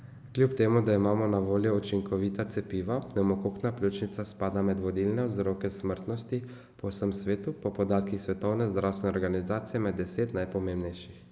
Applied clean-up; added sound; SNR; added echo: none; none; none; none.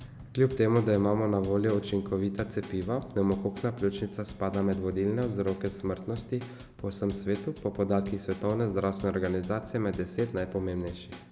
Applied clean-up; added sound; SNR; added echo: none; Drum / Drum kit; 19 dB; none.